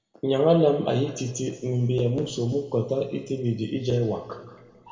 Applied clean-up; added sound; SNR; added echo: none; none; none; reverberation time 1.8 s.